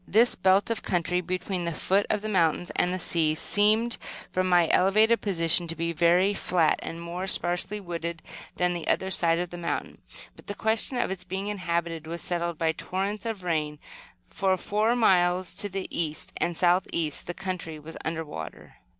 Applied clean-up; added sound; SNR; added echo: none; none; none; none.